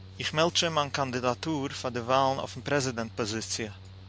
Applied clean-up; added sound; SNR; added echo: none; Mechanical fan; 17 dB; none.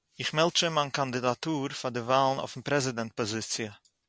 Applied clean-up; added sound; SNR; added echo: none; none; none; none.